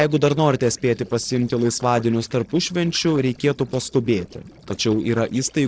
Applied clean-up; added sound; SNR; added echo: neural separator model SepFormer DNS4.